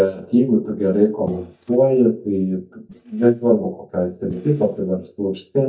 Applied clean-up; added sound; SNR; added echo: neural mask model DeepFilterNet 3.